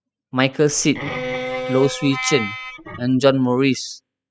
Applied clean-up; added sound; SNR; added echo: classical method spectral subtraction.